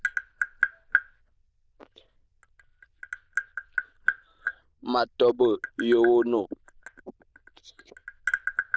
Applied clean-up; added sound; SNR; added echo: neural diffusion model UNIVERSE++.